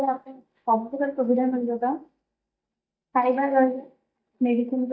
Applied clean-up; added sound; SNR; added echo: neural mask model DeepFilterNet 3.